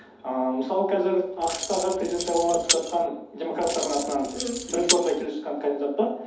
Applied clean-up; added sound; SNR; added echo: none; Keys jangling; 4 dB; reverberation time 2.2 s.